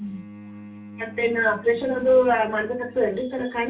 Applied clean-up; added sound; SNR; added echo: none; Bowed string instrument; 18 dB; reverberation time 0.3 s.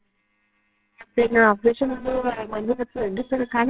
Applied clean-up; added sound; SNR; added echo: neural separator model SepFormer WHAMR!.